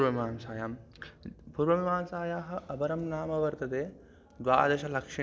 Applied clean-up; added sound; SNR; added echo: none; none; none; none.